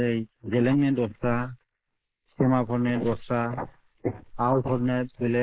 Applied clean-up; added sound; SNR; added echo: neural mask model Resemble Enhance denoiser.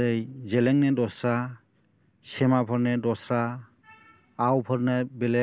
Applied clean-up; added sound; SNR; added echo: none; none; none; none.